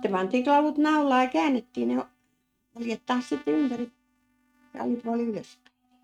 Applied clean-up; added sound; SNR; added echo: neural mask model RNNoise.